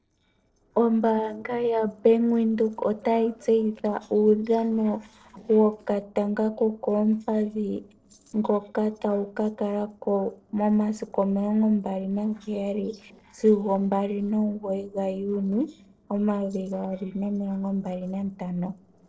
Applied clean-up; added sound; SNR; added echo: neural separator model SepFormer DNS4.